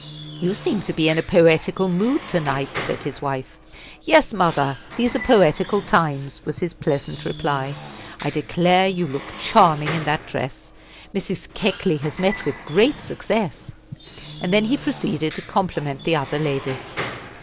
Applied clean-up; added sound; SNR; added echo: none; Squeak / Wood; 15 dB; none.